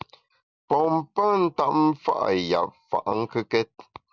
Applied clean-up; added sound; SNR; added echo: none; none; none; none.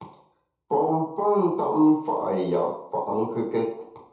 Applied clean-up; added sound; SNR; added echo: none; none; none; reverberation time 0.8 s.